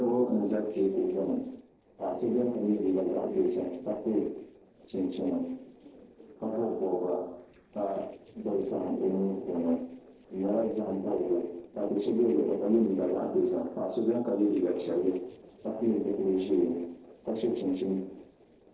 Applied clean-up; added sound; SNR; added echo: neural separator model SepFormer DNS4.